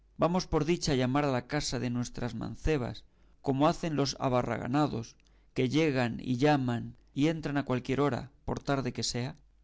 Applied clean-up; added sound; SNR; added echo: none; none; none; none.